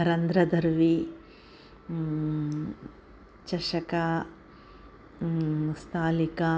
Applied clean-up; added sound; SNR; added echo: none; none; none; none.